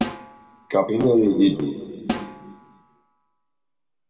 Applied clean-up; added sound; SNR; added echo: none; Snare drum; 11 dB; reverberation time 2.0 s.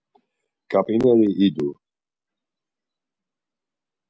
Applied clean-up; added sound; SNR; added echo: none; none; none; none.